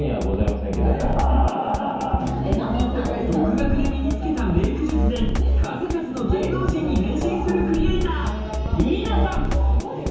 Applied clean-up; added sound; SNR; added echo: none; Drum kit; -2 dB; reverberation time 1.0 s.